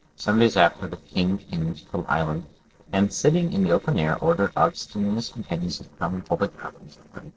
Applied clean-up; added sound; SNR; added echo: neural separator model SepFormer DNS4.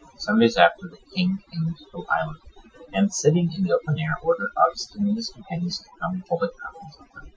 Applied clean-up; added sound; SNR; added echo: classical method Wiener filter.